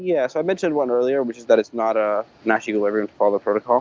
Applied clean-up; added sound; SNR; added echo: none; none; none; none.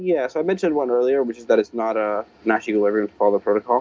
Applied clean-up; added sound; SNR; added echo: none; none; none; reverberation time 0.3 s.